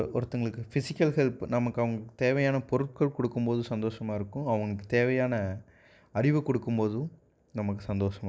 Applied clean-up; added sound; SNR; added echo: none; none; none; none.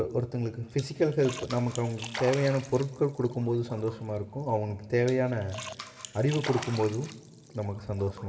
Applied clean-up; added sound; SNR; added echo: none; Splash, splatter; 14 dB; reverberation time 2.4 s.